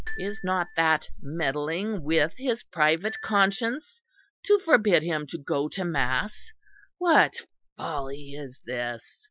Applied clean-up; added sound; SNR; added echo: classical method Wiener filter.